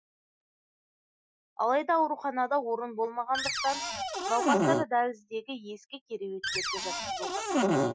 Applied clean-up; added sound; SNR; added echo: classical method Wiener filter.